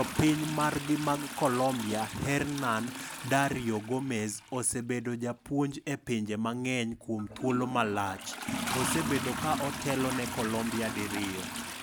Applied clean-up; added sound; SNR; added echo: none; Toilet flush; 7 dB; none.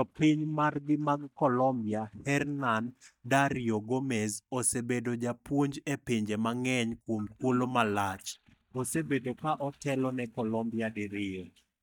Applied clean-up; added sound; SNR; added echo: neural mask model DeepFilterNet 3.